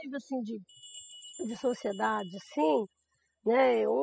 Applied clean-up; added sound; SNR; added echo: classical method spectral subtraction.